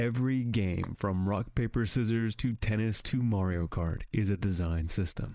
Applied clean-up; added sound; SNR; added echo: neural mask model Resemble Enhance denoiser.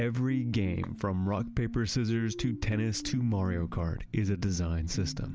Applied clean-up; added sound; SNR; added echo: none; none; none; none.